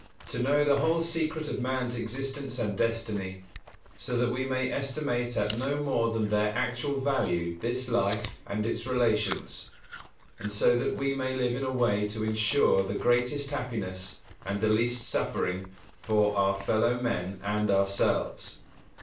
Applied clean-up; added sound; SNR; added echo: none; Chewing, mastication; 18 dB; reverberation time 0.3 s.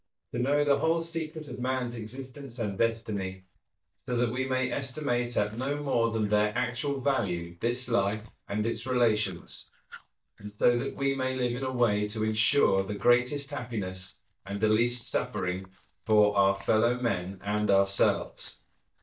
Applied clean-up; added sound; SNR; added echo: neural mask model DeepFilterNet 3.